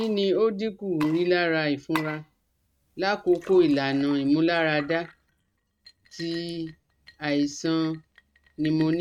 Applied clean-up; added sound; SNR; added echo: neural mask model RNNoise.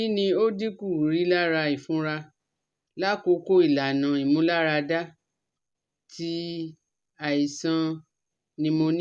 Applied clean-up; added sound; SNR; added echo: none; none; none; none.